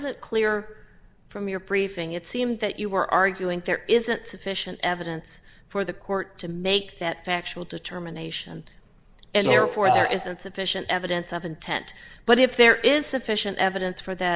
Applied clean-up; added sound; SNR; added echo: none; none; none; none.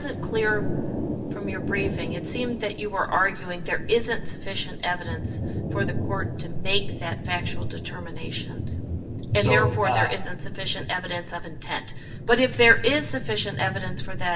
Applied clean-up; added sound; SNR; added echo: none; Thunder; 6 dB; reverberation time 0.2 s.